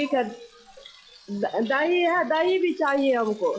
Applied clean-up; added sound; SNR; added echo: classical method log-MMSE.